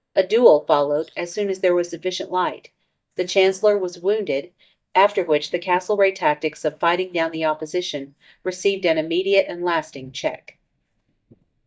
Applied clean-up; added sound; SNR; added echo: neural mask model DeepFilterNet 3.